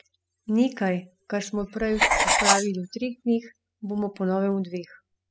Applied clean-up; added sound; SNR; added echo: classical method spectral subtraction.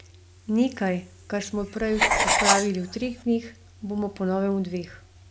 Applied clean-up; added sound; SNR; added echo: none; Writing; 1 dB; none.